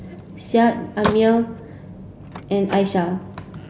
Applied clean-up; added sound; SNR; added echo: none; Slam; 12 dB; none.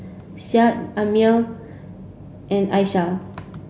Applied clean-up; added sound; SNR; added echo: none; none; none; none.